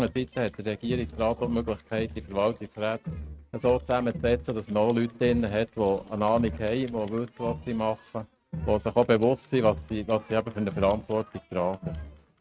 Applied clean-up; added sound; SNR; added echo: neural mask model RNNoise.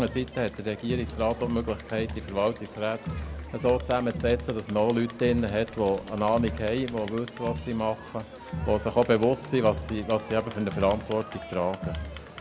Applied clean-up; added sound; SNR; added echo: none; Crowd; 10 dB; none.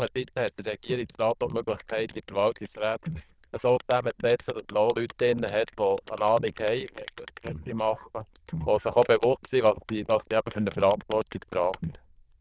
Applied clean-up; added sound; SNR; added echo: neural diffusion model UNIVERSE++.